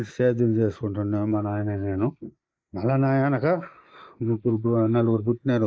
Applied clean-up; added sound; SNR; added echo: neural mask model Resemble Enhance denoiser.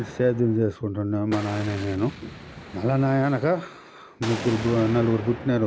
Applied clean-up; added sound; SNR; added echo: none; Explosion; 13 dB; none.